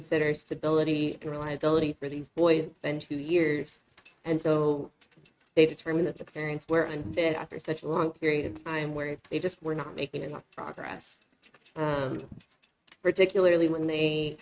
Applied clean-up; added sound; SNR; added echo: neural mask model RNNoise.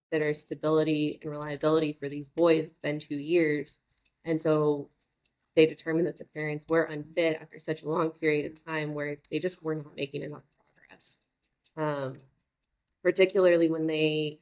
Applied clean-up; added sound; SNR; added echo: neural mask model DeepFilterNet 3.